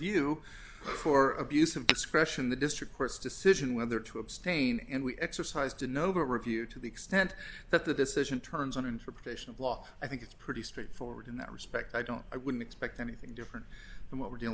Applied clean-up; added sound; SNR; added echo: none; Tap / Glass; 0 dB; none.